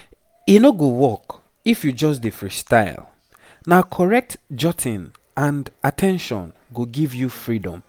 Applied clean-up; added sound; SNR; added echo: none; none; none; none.